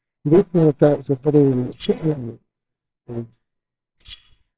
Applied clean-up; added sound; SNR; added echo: neural separator model SepFormer WHAMR!.